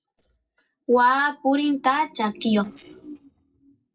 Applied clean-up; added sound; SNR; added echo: neural separator model SepFormer DNS4.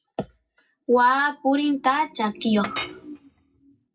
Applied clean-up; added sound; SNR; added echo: none; Chink, clink; 13 dB; reverberation time 0.4 s.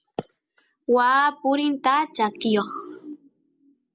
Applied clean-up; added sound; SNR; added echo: none; none; none; none.